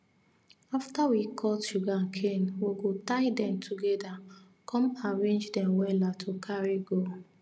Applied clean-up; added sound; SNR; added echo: none; none; none; none.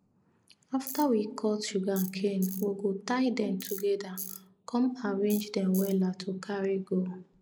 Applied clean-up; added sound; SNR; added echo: neural mask model Resemble Enhance denoiser.